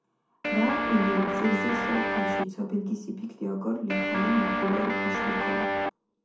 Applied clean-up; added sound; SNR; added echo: none; Guitar; -2 dB; reverberation time 0.5 s.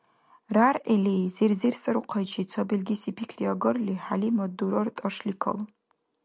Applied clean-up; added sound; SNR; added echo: none; none; none; none.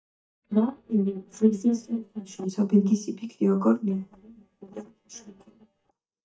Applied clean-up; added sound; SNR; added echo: neural mask model DeepFilterNet 3.